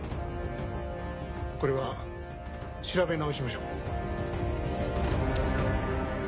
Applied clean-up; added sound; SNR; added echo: none; none; none; none.